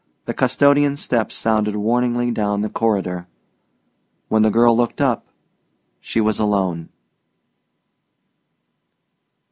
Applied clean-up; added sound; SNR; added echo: none; none; none; none.